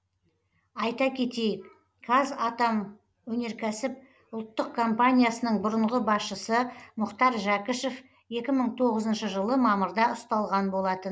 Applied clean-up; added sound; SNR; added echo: none; none; none; none.